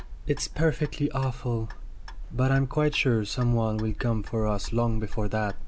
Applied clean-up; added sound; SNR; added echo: none; Clock; 5 dB; none.